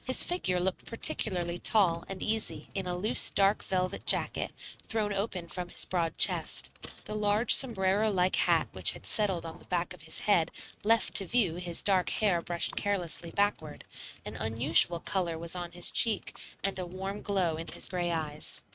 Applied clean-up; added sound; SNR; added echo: neural mask model RNNoise.